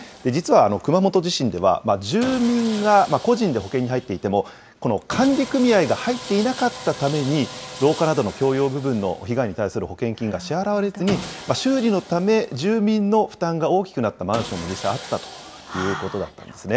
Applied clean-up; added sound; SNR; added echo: none; Sawing; 16 dB; none.